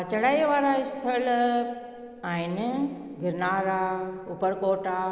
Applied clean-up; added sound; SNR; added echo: none; none; none; none.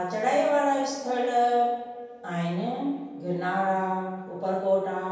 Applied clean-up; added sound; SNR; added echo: none; none; none; reverberation time 0.7 s.